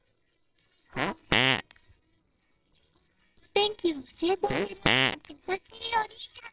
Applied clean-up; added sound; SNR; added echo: neural separator model SepFormer WHAMR!.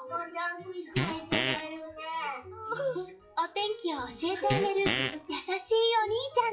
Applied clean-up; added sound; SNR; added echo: classical method WPE with log-MMSE.